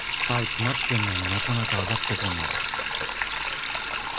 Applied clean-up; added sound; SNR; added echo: none; Sink (filling or washing); -3 dB; none.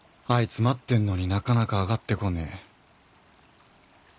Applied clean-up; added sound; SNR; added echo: none; none; none; none.